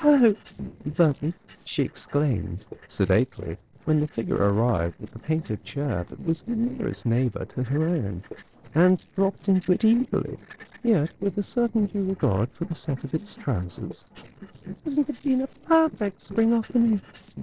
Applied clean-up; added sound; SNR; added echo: neural separator model SepFormer DNS4.